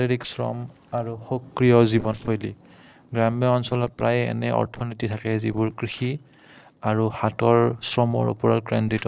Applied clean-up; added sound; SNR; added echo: neural separator model SepFormer DNS4.